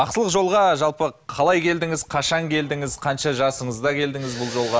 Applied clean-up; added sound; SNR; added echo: none; none; none; none.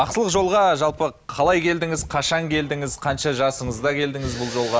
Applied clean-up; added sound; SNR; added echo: none; Walk, footsteps; 18 dB; none.